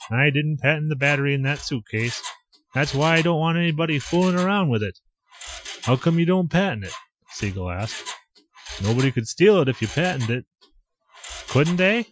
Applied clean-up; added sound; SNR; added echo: classical method Wiener filter.